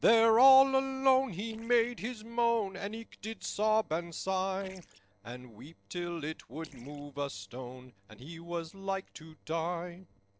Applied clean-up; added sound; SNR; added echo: neural separator model SepFormer DNS4.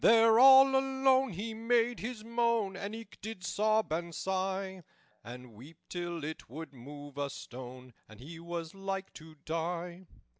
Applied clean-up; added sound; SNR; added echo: none; none; none; none.